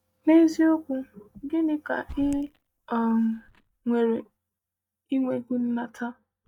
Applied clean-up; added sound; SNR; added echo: neural mask model DeepFilterNet 3.